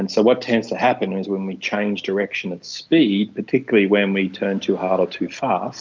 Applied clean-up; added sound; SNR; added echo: none; none; none; none.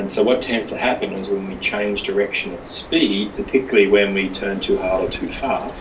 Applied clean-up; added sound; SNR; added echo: none; Bird vocalization, bird call, bird song; 15 dB; reverberation time 0.3 s.